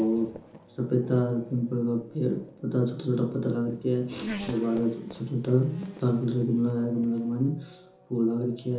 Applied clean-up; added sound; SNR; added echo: none; Race car, auto racing / Accelerating, revving, vroom; 17 dB; reverberation time 0.6 s.